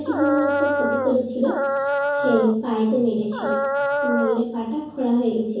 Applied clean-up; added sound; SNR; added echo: none; Dog; 1 dB; reverberation time 0.6 s.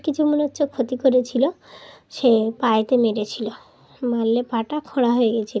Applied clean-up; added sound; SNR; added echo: none; none; none; none.